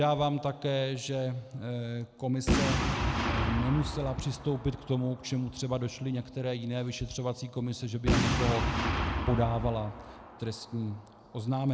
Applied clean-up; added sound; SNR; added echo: none; Boom; 2 dB; none.